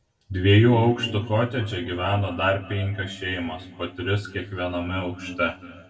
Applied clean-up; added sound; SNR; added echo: none; none; none; reverberation time 1.8 s.